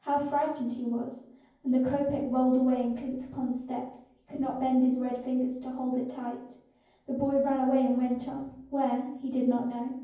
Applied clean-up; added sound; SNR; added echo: none; none; none; reverberation time 0.9 s.